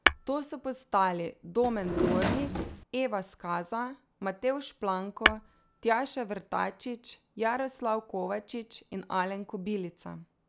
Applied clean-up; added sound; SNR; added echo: none; Tap / Hammer + Drawer open or close; -2 dB; none.